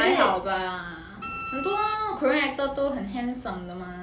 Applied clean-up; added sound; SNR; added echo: none; Wind instrument, woodwind instrument; 9 dB; none.